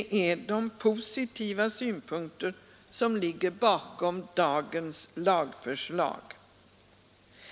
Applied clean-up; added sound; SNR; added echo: none; none; none; none.